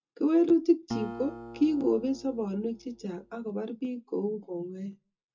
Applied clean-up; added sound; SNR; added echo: none; Acoustic guitar; 13 dB; reverberation time 0.2 s.